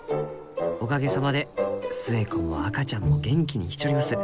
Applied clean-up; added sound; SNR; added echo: none; none; none; none.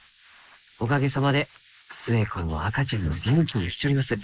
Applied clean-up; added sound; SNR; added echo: neural mask model Resemble Enhance denoiser.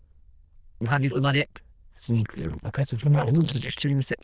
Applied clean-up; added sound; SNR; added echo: neural diffusion model UNIVERSE++.